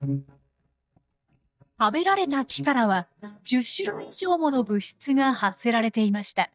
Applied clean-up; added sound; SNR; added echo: neural mask model DeepFilterNet 3.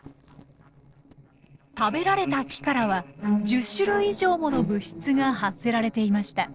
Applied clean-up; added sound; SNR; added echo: neural separator model SepFormer DNS4.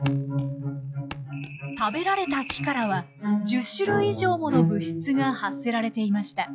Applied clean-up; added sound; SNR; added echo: classical method log-MMSE.